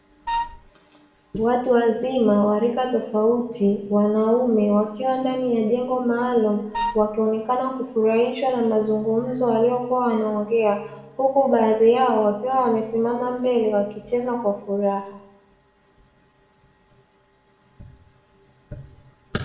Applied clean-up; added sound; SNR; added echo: none; Wind instrument, woodwind instrument; 5 dB; reverberation time 0.8 s.